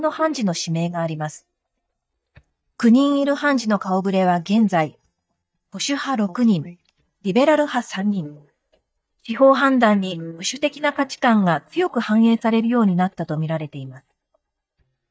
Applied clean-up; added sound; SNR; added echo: neural mask model DeepFilterNet 3.